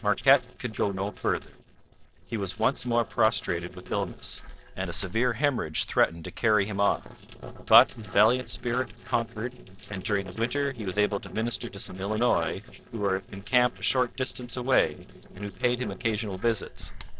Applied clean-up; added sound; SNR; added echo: neural separator model SepFormer DNS4.